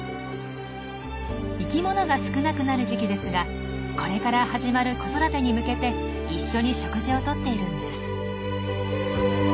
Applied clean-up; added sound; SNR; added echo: none; none; none; none.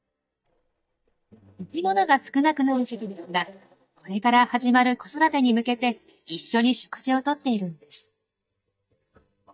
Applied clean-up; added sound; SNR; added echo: neural mask model DeepFilterNet 3.